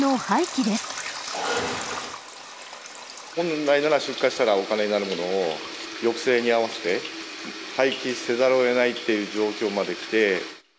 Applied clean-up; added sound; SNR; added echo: none; none; none; none.